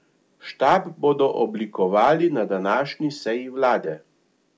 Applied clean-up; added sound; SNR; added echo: none; none; none; none.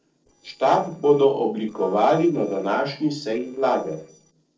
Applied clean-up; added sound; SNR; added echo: neural separator model SepFormer DNS4.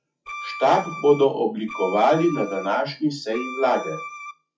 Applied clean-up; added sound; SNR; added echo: classical method WPE with log-MMSE.